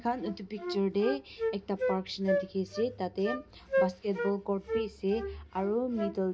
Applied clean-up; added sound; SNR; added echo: none; Wind instrument, woodwind instrument; 3 dB; reverberation time 0.3 s.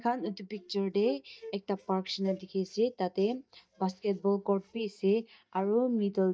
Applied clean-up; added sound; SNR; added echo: neural mask model DeepFilterNet 3.